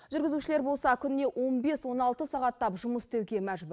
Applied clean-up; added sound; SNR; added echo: none; none; none; none.